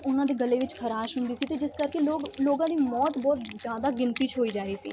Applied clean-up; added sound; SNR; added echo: none; Wind instrument, woodwind instrument; 15 dB; none.